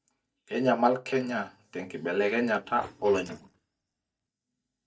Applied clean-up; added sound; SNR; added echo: neural mask model DeepFilterNet 3.